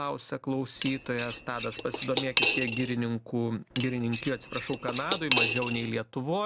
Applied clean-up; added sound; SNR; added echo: none; Cutlery, silverware / Dishes, pots, and pans; -5 dB; none.